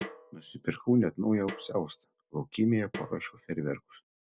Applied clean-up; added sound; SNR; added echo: none; Snare drum; 15 dB; none.